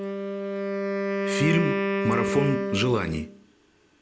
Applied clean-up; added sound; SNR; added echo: none; Wind instrument, woodwind instrument; 0 dB; none.